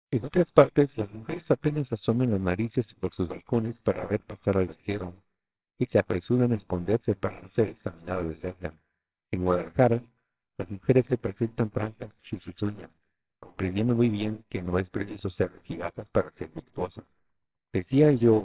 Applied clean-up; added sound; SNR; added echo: neural separator model SepFormer WHAMR!.